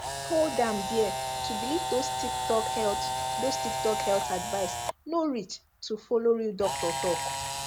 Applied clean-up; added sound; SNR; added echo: none; Camera; 2 dB; none.